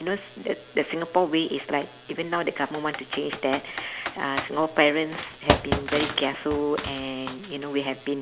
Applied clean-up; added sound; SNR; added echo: none; Computer keyboard; 7 dB; none.